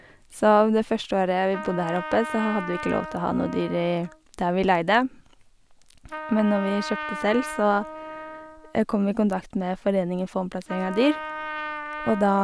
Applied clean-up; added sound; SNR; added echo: none; Trumpet; 12 dB; none.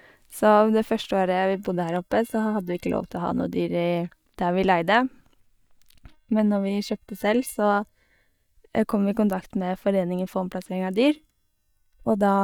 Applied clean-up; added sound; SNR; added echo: neural mask model DeepFilterNet 3.